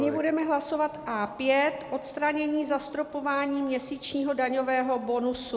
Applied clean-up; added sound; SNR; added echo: none; none; none; none.